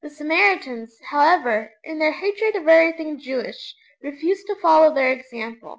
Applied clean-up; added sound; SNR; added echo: none; none; none; none.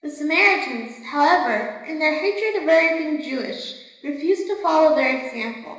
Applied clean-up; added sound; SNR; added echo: none; none; none; reverberation time 1.0 s.